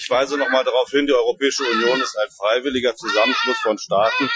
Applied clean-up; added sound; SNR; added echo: classical method Wiener filter.